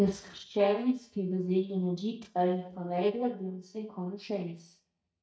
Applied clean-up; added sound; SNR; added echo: neural mask model DeepFilterNet 3.